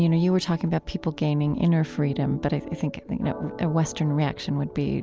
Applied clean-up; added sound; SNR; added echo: none; none; none; none.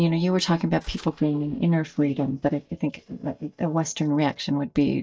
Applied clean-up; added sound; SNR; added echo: neural mask model DeepFilterNet 3.